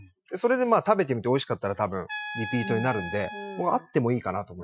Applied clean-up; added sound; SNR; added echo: classical method Wiener filter.